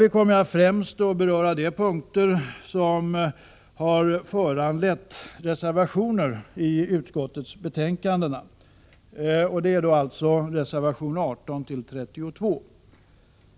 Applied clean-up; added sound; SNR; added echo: none; none; none; none.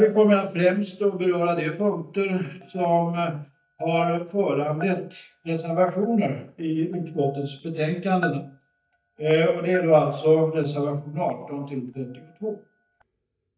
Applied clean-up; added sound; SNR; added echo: neural mask model DeepFilterNet 3.